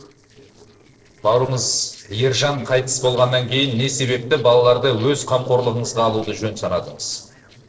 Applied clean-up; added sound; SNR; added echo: neural separator model SepFormer DNS4.